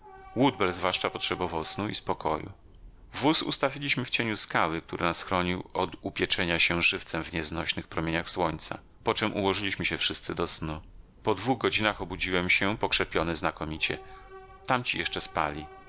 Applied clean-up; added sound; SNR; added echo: none; Subway, metro, underground / Train; 20 dB; none.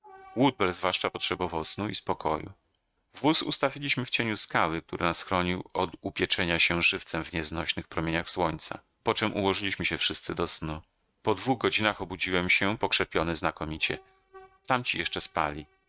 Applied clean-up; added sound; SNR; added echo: neural mask model RNNoise.